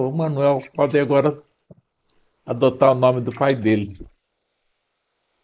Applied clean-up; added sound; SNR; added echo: neural mask model Resemble Enhance denoiser.